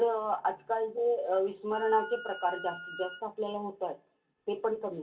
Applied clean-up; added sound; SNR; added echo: none; Wind instrument, woodwind instrument; 13 dB; reverberation time 0.2 s.